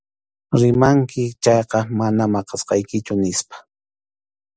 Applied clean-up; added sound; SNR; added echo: none; none; none; none.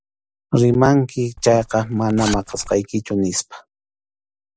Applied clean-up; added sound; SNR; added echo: none; Zipper (clothing); 12 dB; none.